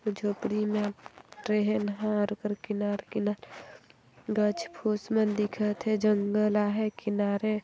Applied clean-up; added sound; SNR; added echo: none; none; none; none.